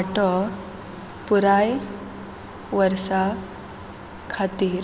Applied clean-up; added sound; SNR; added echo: none; none; none; none.